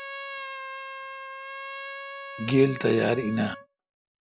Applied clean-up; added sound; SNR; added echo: none; Trumpet; 10 dB; none.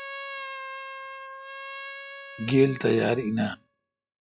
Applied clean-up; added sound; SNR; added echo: classical method log-MMSE.